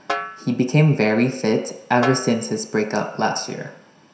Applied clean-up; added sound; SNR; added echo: none; Snare drum; 13 dB; reverberation time 0.7 s.